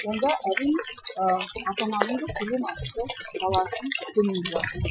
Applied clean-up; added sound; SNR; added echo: classical method Wiener filter.